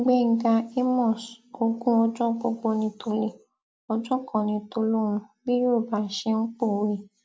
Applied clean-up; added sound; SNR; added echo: none; none; none; none.